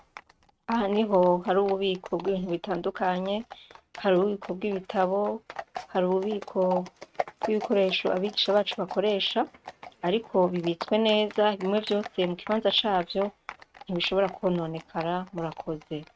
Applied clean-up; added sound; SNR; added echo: neural mask model RNNoise.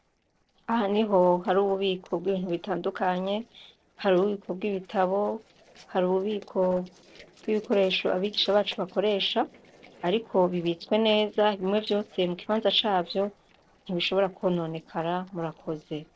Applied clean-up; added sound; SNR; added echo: neural separator model SepFormer DNS4.